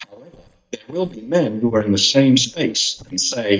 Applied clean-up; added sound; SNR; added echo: neural mask model DeepFilterNet 3.